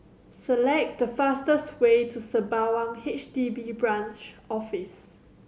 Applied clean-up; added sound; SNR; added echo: none; none; none; none.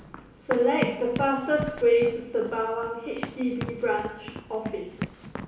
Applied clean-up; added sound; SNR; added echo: none; Run; 10 dB; reverberation time 0.7 s.